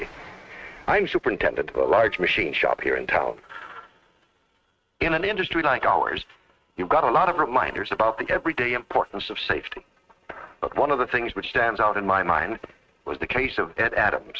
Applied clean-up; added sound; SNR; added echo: neural mask model RNNoise.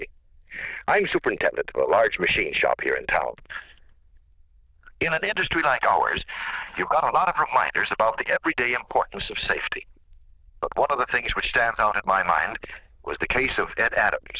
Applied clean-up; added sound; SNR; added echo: neural diffusion model UNIVERSE++.